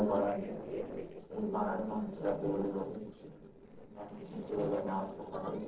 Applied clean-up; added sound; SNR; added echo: neural separator model SepFormer DNS4.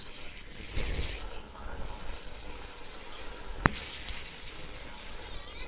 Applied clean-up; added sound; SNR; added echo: neural separator model SepFormer WHAMR!.